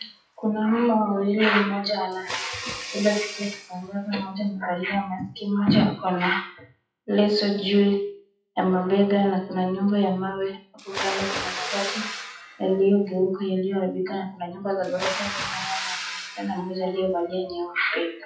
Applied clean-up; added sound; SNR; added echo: classical method WPE with log-MMSE.